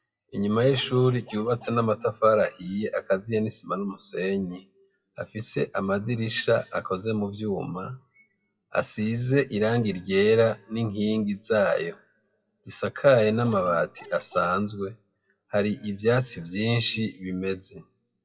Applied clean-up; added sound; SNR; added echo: classical method WPE with log-MMSE.